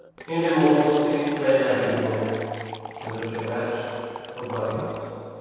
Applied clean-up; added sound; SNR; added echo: none; Liquid; 13 dB; reverberation time 2.2 s.